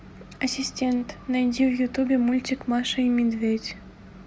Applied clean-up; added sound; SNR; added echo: none; none; none; none.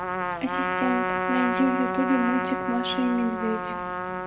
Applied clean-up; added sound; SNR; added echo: none; Trumpet; 1 dB; reverberation time 1.1 s.